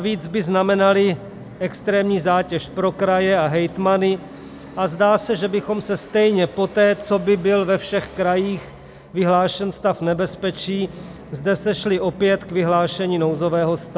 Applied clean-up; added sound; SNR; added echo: none; Musical instrument; 20 dB; none.